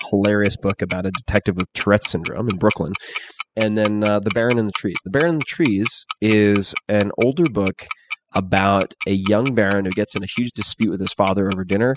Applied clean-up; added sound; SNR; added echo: classical method spectral subtraction.